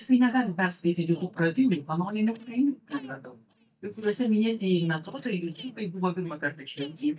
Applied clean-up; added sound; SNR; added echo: neural mask model DeepFilterNet 3.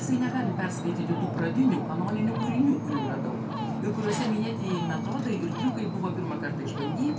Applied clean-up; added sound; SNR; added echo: none; Ocean; 2 dB; reverberation time 0.3 s.